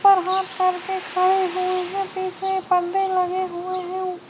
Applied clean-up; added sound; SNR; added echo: none; Bird; 17 dB; none.